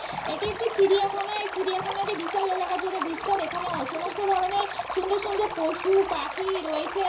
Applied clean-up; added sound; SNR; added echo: none; Stream; 6 dB; reverberation time 0.5 s.